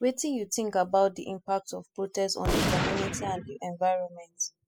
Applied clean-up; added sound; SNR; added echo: classical method spectral subtraction.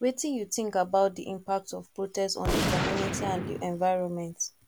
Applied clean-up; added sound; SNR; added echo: none; Gunshot, gunfire; 5 dB; none.